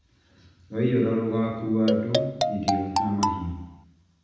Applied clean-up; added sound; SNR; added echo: none; Marimba, xylophone; 0 dB; reverberation time 1.0 s.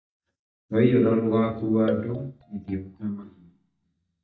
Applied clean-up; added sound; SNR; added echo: neural mask model DeepFilterNet 3.